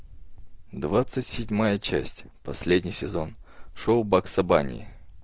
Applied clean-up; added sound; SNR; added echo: none; Cricket; 13 dB; none.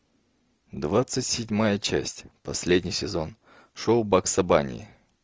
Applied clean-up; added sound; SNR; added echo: none; none; none; none.